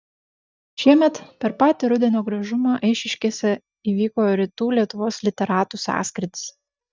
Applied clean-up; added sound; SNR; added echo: neural mask model DeepFilterNet 3.